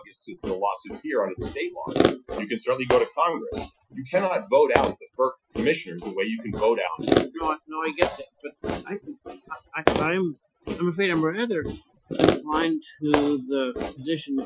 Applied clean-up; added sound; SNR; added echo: classical method Wiener filter.